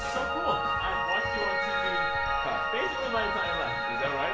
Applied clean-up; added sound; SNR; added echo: none; Piano; -4 dB; reverberation time 0.5 s.